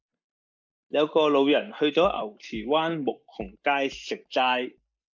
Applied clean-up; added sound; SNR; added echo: neural mask model DeepFilterNet 3.